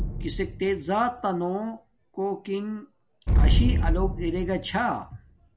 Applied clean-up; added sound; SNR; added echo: none; Explosion; -2 dB; none.